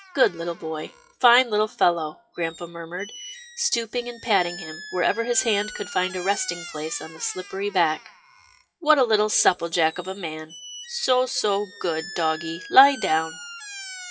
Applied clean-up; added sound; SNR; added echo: classical method WPE with log-MMSE.